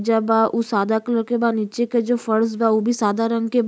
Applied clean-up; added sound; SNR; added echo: none; none; none; none.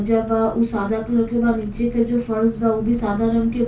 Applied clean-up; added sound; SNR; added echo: none; Engine; 14 dB; reverberation time 0.2 s.